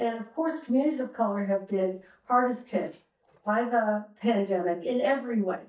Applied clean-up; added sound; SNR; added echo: neural mask model DeepFilterNet 3.